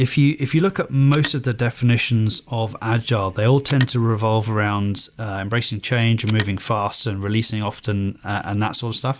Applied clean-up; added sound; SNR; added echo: none; Telephone; 18 dB; none.